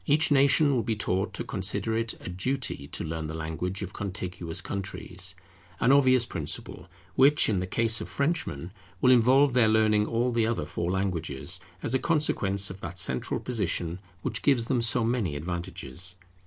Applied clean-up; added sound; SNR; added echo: none; none; none; none.